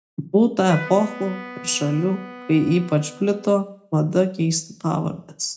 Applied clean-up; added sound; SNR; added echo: none; Wind instrument, woodwind instrument; 16 dB; reverberation time 0.3 s.